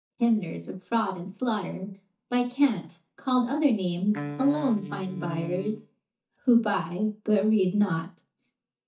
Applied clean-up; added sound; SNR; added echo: neural mask model DeepFilterNet 3.